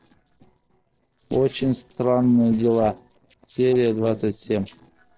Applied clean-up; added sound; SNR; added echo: neural separator model SepFormer DNS4.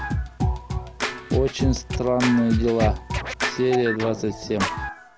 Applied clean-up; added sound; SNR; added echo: none; Scratching (performance technique); 2 dB; none.